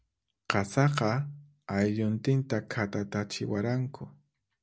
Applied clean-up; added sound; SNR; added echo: none; none; none; none.